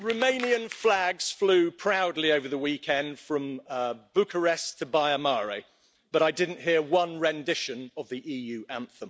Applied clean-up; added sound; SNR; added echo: none; none; none; none.